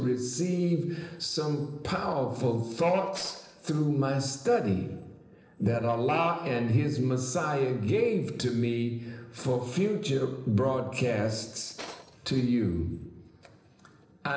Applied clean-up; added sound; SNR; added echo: neural separator model SepFormer DNS4.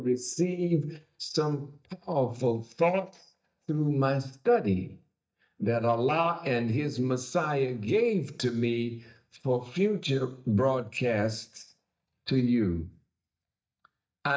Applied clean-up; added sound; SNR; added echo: neural mask model DeepFilterNet 3.